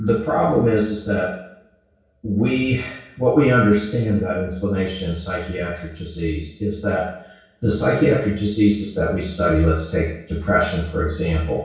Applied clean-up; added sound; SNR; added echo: none; none; none; reverberation time 0.6 s.